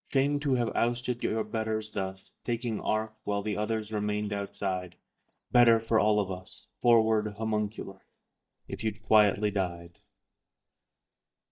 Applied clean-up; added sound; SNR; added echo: neural mask model DeepFilterNet 3.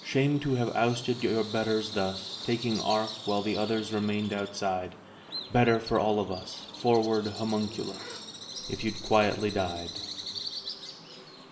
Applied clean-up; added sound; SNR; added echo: none; Bird vocalization, bird call, bird song; 12 dB; reverberation time 2.5 s.